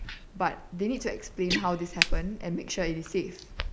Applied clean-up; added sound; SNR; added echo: none; Crack + Guitar; 1 dB; none.